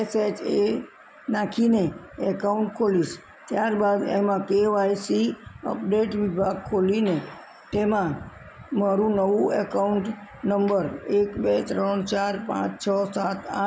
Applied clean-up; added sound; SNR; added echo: none; none; none; none.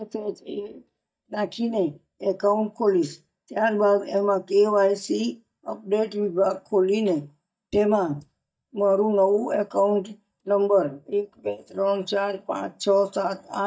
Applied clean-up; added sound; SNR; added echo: neural mask model DeepFilterNet 3.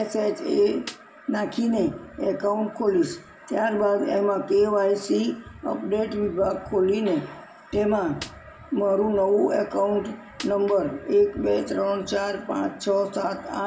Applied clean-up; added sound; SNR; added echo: none; Snare drum; 17 dB; reverberation time 0.6 s.